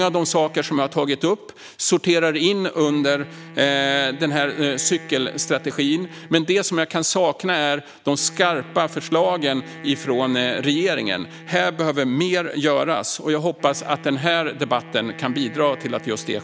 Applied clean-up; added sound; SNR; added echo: none; Wind instrument, woodwind instrument; 19 dB; none.